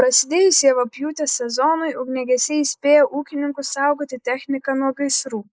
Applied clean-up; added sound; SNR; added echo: neural mask model Resemble Enhance denoiser.